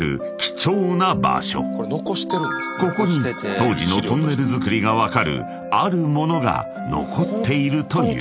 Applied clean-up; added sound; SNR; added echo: none; none; none; none.